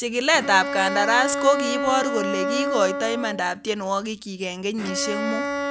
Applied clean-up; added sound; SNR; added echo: none; Bowed string instrument; 4 dB; none.